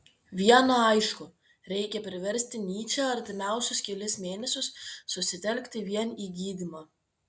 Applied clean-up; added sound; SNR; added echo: none; none; none; none.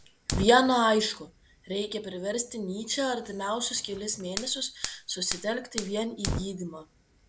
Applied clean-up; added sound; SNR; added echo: none; Fire; 10 dB; none.